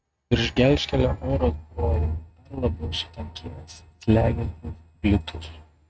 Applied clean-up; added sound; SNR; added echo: neural mask model RNNoise.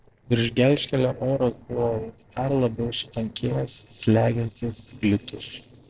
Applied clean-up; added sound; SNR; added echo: neural separator model SepFormer DNS4.